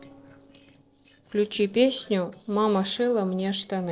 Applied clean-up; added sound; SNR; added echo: neural separator model SepFormer DNS4.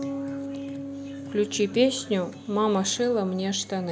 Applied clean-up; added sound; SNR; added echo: none; Bass guitar; 11 dB; none.